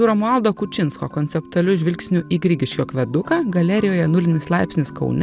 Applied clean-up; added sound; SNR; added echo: none; none; none; none.